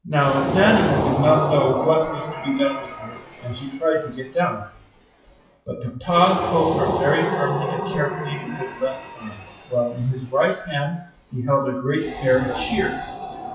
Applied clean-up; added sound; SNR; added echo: classical method WPE with log-MMSE.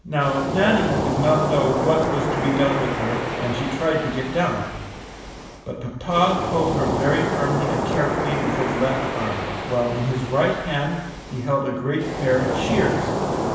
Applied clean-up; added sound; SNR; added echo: none; Waves, surf; 2 dB; reverberation time 0.8 s.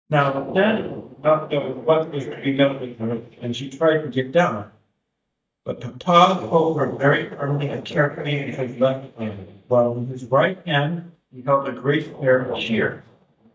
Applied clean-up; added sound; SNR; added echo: neural mask model DeepFilterNet 3.